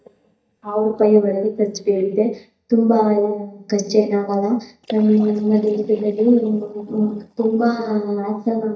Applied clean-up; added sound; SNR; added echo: neural mask model DeepFilterNet 3.